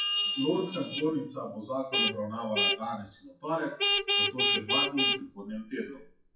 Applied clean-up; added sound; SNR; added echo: classical method WPE with log-MMSE.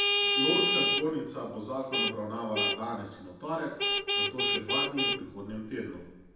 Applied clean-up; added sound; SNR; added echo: none; Vehicle horn, car horn, honking; -4 dB; reverberation time 0.9 s.